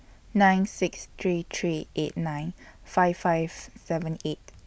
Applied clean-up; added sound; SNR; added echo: none; none; none; none.